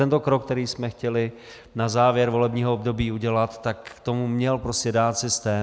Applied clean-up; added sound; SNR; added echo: none; none; none; none.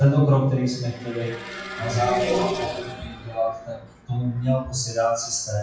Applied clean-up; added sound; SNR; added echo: classical method WPE with log-MMSE.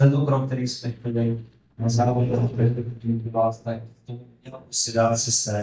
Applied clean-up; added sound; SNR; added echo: neural mask model DeepFilterNet 3.